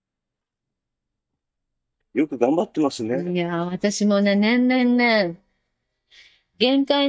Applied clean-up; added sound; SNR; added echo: neural mask model DeepFilterNet 3.